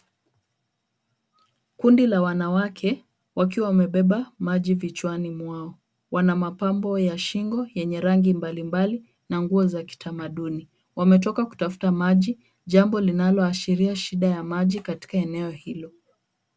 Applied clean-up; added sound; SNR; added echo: none; none; none; none.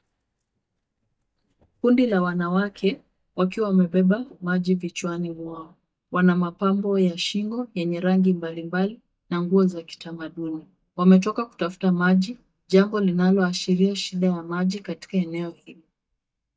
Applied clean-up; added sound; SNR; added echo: neural mask model DeepFilterNet 3.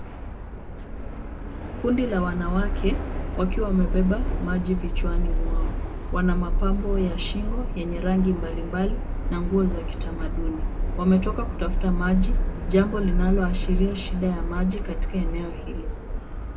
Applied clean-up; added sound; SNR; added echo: none; Subway, metro, underground; -1 dB; reverberation time 0.8 s.